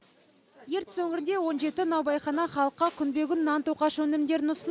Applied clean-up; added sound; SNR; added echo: none; none; none; none.